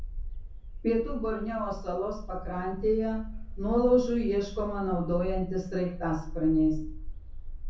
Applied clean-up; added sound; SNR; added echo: none; Bark; 7 dB; reverberation time 0.6 s.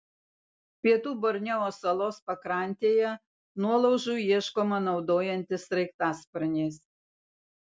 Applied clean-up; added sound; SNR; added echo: none; none; none; none.